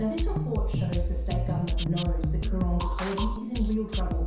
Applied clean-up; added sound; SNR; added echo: none; Drum kit; -4 dB; reverberation time 0.7 s.